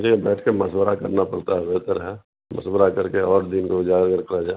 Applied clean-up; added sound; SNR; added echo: none; none; none; none.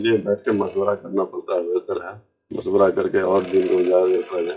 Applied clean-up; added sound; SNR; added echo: classical method WPE with log-MMSE.